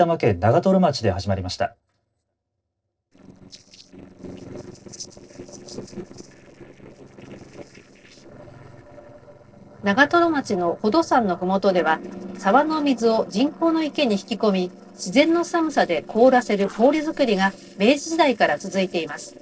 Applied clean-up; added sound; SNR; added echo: neural separator model SepFormer DNS4.